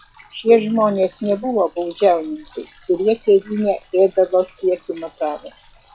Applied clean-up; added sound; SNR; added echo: classical method log-MMSE.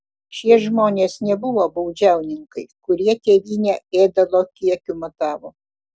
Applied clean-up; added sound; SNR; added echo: none; none; none; none.